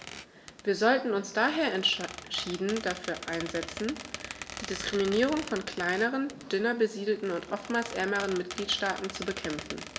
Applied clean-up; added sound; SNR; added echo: none; Squeak; 12 dB; none.